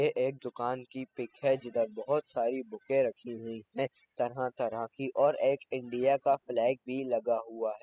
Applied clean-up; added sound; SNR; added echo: classical method spectral subtraction.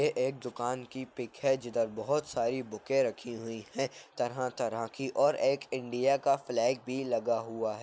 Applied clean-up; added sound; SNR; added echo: none; none; none; none.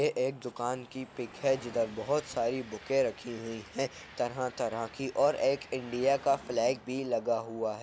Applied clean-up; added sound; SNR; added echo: none; Train; 20 dB; none.